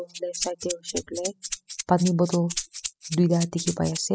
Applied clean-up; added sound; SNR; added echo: classical method spectral subtraction.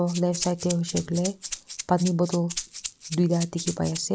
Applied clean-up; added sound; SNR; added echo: none; Rattle (instrument); 10 dB; none.